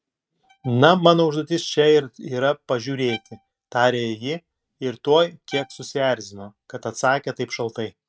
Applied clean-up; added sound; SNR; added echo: neural mask model RNNoise.